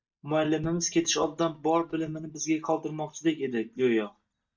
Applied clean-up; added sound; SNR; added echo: neural mask model DeepFilterNet 3.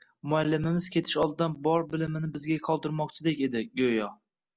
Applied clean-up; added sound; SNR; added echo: none; none; none; none.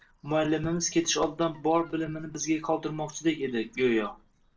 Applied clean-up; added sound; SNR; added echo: neural separator model SepFormer DNS4.